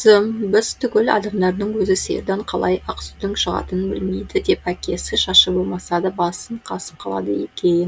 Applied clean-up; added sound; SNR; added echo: none; none; none; none.